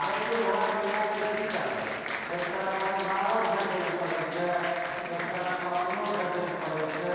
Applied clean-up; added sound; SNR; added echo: none; Applause; 6 dB; reverberation time 2.2 s.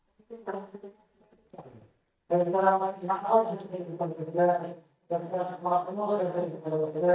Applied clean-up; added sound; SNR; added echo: neural mask model DeepFilterNet 3.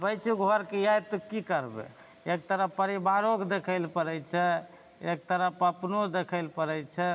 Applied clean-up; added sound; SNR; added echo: none; none; none; none.